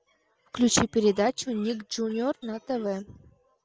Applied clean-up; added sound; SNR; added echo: none; none; none; none.